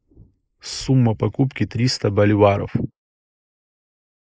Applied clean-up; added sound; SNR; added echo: neural mask model Resemble Enhance denoiser.